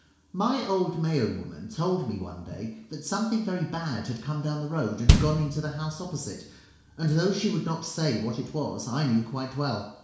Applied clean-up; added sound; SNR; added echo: none; Bass drum; -2 dB; reverberation time 0.7 s.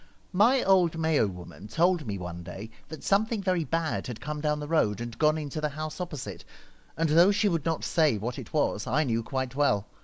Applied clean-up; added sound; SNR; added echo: none; none; none; none.